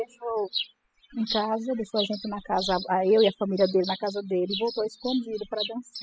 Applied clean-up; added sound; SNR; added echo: classical method spectral subtraction.